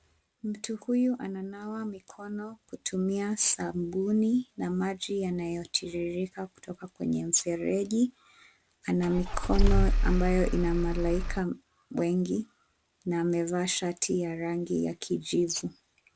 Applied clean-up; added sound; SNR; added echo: none; Engine starting / Car; -5 dB; none.